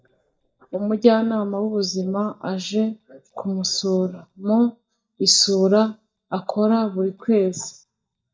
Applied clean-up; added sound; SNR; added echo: neural mask model DeepFilterNet 3.